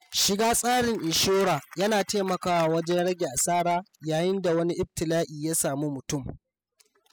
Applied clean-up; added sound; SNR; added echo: classical method spectral subtraction.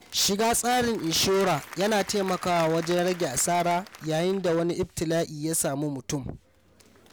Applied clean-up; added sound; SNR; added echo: none; Applause / Crowd; 19 dB; none.